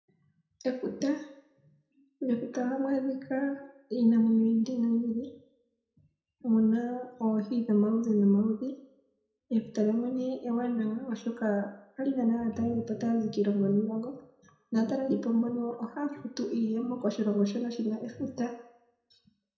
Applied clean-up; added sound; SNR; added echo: none; none; none; reverberation time 0.6 s.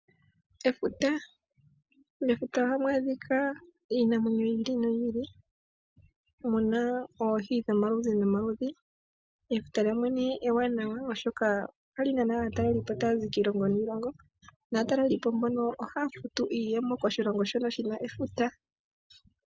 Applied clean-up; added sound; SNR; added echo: none; none; none; none.